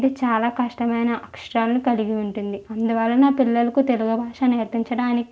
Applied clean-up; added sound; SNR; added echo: none; none; none; none.